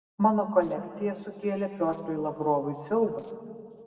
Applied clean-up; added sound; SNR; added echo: neural separator model SepFormer DNS4.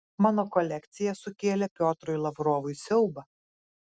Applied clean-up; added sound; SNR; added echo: none; none; none; none.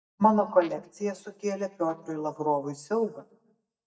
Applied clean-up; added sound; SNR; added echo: neural mask model DeepFilterNet 3.